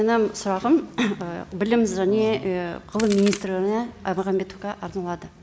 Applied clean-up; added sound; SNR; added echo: none; Crack; 11 dB; none.